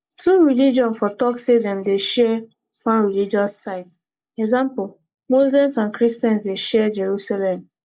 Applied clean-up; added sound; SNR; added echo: neural mask model Resemble Enhance denoiser.